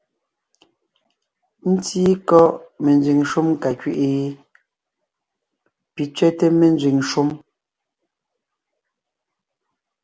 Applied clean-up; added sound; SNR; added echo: none; none; none; none.